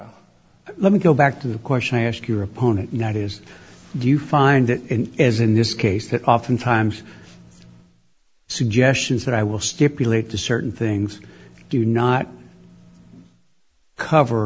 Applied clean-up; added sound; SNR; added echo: none; none; none; none.